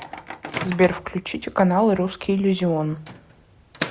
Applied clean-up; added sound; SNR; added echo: none; Microwave oven; 13 dB; none.